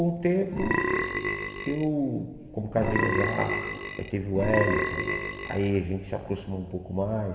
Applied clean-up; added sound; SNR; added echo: none; Burping, eructation; 0 dB; reverberation time 2.7 s.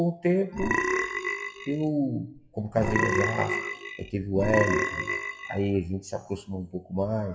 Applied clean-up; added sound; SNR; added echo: classical method WPE with log-MMSE.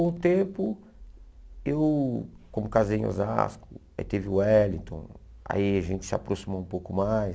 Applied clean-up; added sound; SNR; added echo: none; none; none; none.